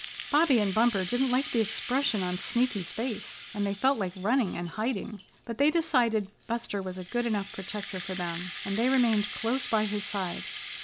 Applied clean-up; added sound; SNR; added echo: none; Rattle (instrument); 12 dB; none.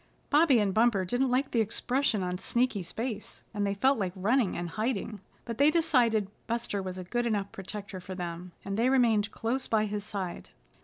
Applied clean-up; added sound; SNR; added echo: none; none; none; none.